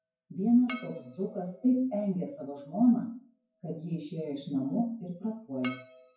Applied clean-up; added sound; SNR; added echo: classical method WPE with log-MMSE.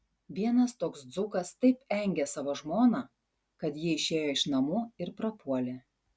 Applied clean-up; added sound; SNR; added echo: none; none; none; none.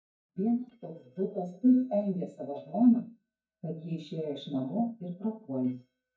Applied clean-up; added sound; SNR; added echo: neural mask model DeepFilterNet 3.